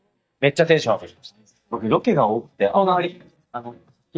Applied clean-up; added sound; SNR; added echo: neural mask model DeepFilterNet 3.